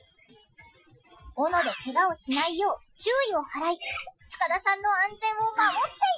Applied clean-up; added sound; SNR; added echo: classical method Wiener filter.